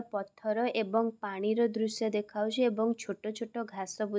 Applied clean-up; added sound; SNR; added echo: none; none; none; none.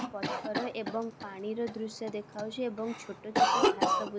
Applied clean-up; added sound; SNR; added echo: none; Cough; -5 dB; none.